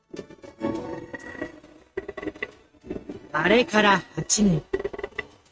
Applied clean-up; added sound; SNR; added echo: neural mask model RNNoise.